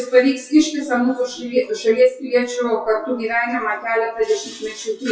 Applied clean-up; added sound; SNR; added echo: classical method WPE with log-MMSE.